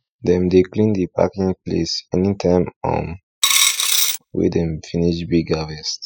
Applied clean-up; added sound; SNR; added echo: classical method spectral subtraction.